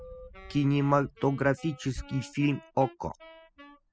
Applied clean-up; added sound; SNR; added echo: classical method spectral subtraction.